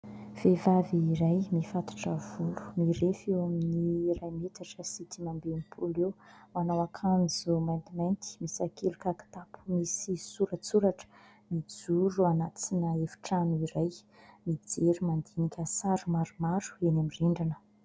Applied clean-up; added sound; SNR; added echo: none; none; none; none.